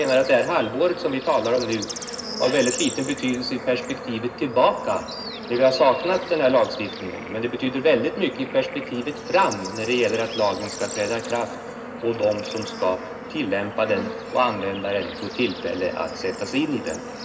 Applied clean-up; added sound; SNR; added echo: none; Bird / Insect / Frog; 11 dB; reverberation time 0.4 s.